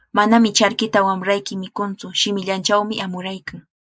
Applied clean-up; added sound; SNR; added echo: neural mask model Resemble Enhance denoiser.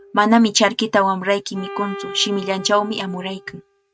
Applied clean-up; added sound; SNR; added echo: neural mask model RNNoise.